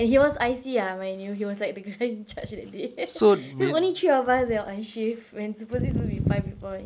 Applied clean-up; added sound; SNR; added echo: none; none; none; none.